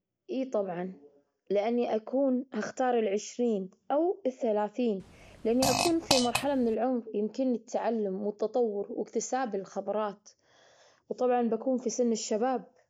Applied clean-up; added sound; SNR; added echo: none; Fart; 2 dB; none.